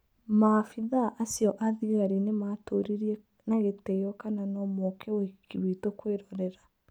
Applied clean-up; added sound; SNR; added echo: none; none; none; none.